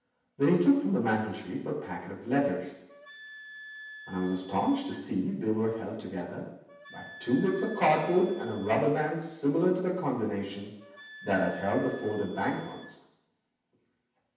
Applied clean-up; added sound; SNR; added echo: none; Wind instrument, woodwind instrument; 20 dB; reverberation time 0.9 s.